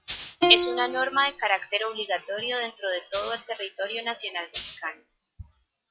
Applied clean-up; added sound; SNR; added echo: classical method log-MMSE.